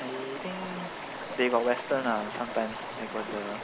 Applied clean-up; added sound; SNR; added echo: none; Stream; 7 dB; none.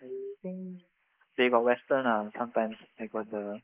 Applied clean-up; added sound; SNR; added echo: neural mask model Resemble Enhance denoiser.